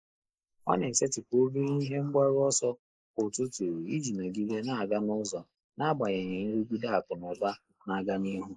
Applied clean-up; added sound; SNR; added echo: neural mask model Resemble Enhance denoiser.